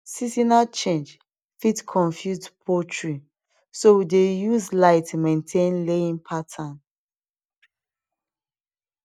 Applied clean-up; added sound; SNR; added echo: neural mask model DeepFilterNet 3.